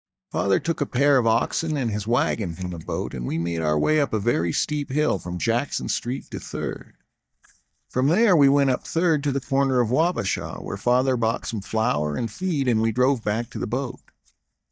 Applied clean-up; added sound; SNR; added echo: neural mask model DeepFilterNet 3.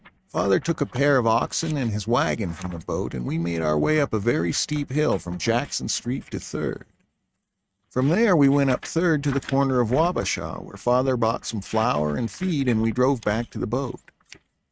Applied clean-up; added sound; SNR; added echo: neural mask model RNNoise.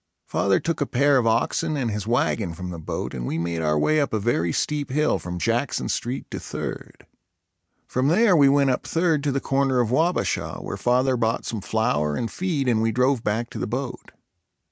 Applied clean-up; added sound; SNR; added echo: none; none; none; none.